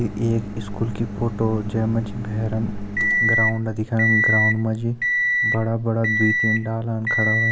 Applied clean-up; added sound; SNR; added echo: none; Microwave oven; 0 dB; none.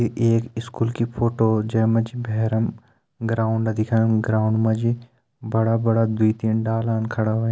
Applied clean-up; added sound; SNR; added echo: none; none; none; none.